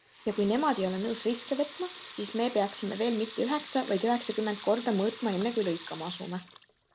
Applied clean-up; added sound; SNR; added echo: none; Sink (filling or washing) / Water tap, faucet / Liquid; 11 dB; none.